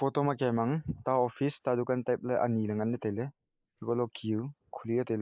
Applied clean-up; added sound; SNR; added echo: neural mask model Resemble Enhance denoiser.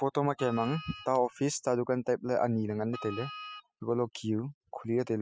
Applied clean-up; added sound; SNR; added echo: classical method spectral subtraction.